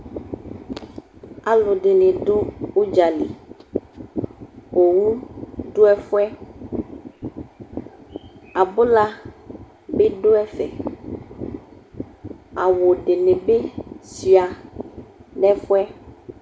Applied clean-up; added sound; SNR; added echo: none; none; none; none.